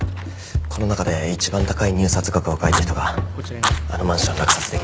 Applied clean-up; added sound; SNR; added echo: none; Fire; 8 dB; none.